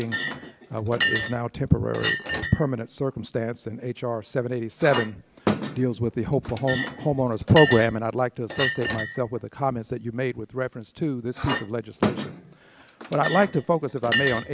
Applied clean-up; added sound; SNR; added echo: none; Chink, clink; 5 dB; none.